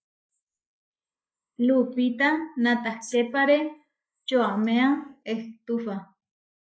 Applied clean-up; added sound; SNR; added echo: neural mask model Resemble Enhance denoiser.